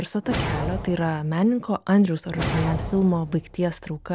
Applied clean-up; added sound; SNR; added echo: none; Whoosh, swoosh, swish; 8 dB; none.